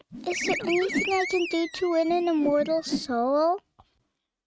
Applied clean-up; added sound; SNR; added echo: neural mask model RNNoise.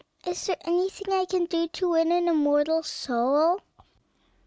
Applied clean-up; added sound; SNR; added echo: none; none; none; none.